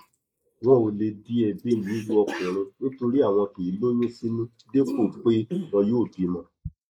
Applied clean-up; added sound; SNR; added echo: neural mask model Resemble Enhance denoiser.